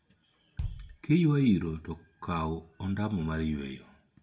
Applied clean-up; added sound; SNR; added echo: none; Bass drum; 13 dB; reverberation time 0.2 s.